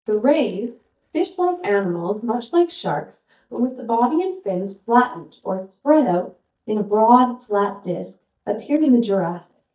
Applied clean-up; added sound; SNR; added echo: neural mask model DeepFilterNet 3.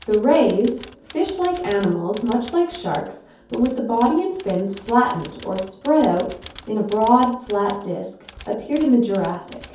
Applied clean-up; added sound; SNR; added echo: none; Typewriter; 19 dB; reverberation time 0.6 s.